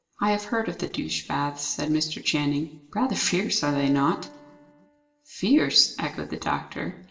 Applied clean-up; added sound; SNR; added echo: none; Piano; 17 dB; reverberation time 1.3 s.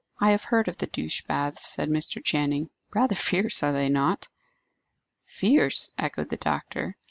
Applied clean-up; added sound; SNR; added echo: none; none; none; none.